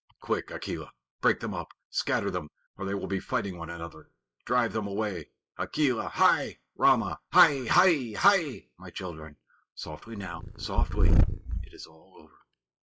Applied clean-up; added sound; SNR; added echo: classical method log-MMSE.